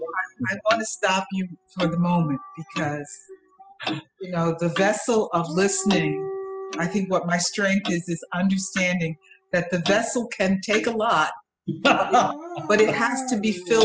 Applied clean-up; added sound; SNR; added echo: classical method spectral subtraction.